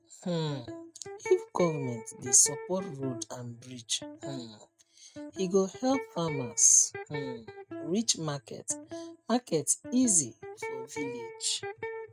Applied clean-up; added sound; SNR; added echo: neural mask model RNNoise.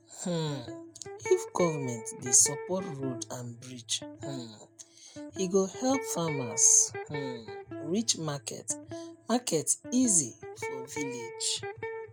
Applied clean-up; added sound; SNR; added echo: none; Electric guitar; 10 dB; none.